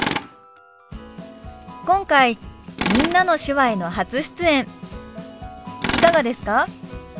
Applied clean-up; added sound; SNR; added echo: none; Tools; 8 dB; none.